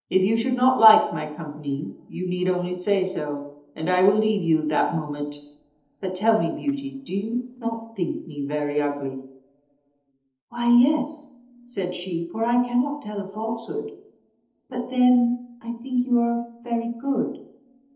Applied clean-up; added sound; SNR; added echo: neural separator model SepFormer DNS4.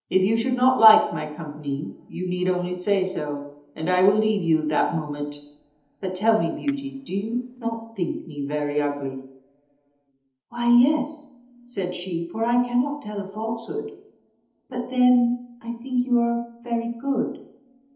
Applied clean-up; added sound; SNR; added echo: none; Chink, clink; 17 dB; reverberation time 0.8 s.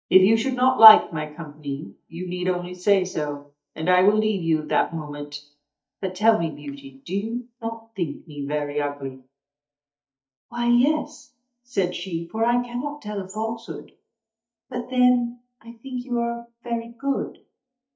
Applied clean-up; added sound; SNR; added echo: neural mask model DeepFilterNet 3.